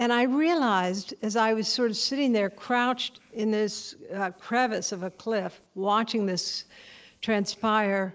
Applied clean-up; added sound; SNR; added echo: neural mask model Resemble Enhance denoiser.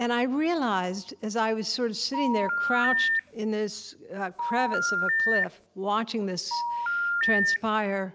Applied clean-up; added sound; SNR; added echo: none; Telephone; -2 dB; none.